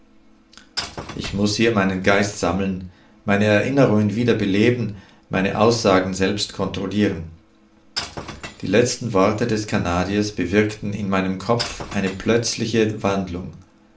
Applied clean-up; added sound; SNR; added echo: none; Shatter / Crushing; 16 dB; reverberation time 0.4 s.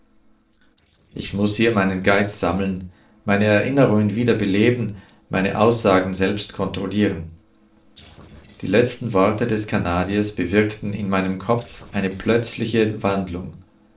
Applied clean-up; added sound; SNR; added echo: neural separator model SepFormer DNS4.